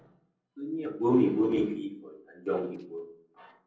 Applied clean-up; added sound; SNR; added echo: neural separator model SepFormer DNS4.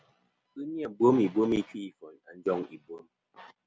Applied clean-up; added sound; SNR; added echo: none; none; none; none.